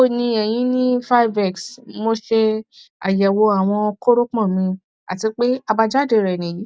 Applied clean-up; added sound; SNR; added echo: none; none; none; none.